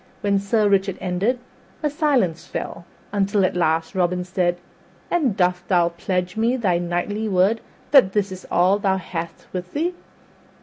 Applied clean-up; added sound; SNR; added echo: none; none; none; none.